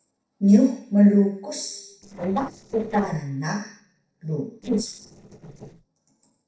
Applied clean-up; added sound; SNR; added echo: neural separator model SepFormer DNS4.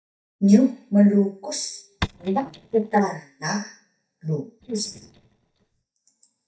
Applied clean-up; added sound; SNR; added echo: neural mask model DeepFilterNet 3.